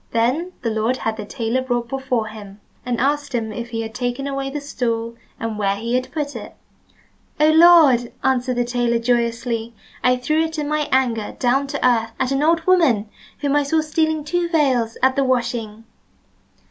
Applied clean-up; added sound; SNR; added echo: none; none; none; none.